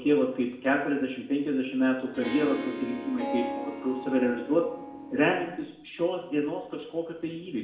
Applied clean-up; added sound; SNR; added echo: none; Harp; 8 dB; reverberation time 0.7 s.